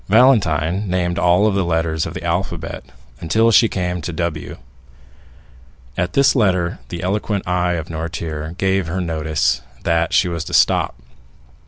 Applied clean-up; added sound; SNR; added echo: none; none; none; none.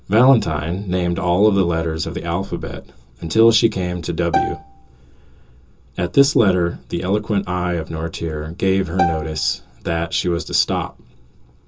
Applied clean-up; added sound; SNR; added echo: none; Bowed string instrument; 5 dB; reverberation time 0.2 s.